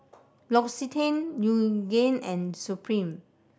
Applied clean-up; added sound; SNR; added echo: none; none; none; none.